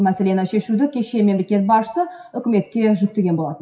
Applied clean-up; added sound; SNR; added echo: classical method WPE with log-MMSE.